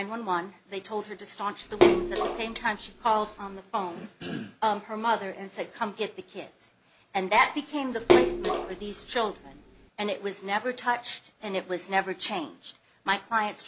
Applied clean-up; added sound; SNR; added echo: none; Splash, splatter; -4 dB; none.